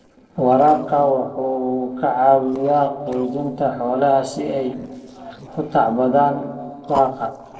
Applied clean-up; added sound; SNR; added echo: neural separator model SepFormer DNS4.